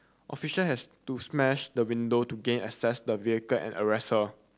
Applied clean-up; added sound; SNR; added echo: none; none; none; none.